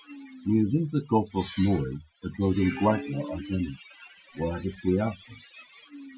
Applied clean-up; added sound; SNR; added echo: classical method Wiener filter.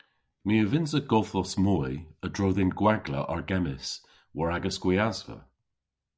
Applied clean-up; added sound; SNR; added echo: none; none; none; none.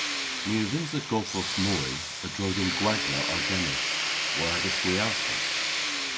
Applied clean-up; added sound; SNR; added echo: none; Tools; -2 dB; none.